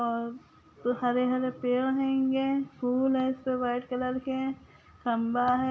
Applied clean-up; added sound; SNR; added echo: none; none; none; none.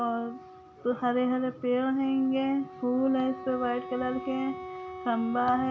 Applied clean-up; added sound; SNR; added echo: none; Wind instrument, woodwind instrument; 14 dB; none.